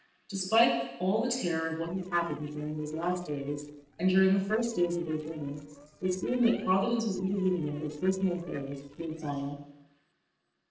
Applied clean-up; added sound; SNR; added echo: neural separator model SepFormer DNS4.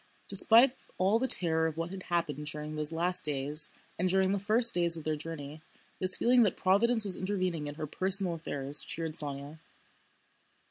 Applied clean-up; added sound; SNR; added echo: none; none; none; none.